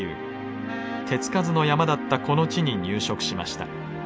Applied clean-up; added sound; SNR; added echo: none; Wind instrument, woodwind instrument; 16 dB; none.